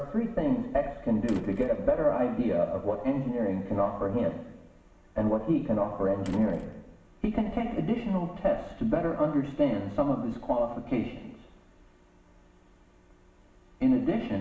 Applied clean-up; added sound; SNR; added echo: none; Slam; 19 dB; reverberation time 1.0 s.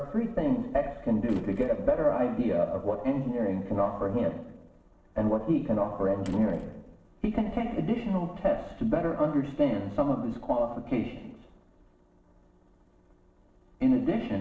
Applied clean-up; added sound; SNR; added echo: neural separator model SepFormer DNS4.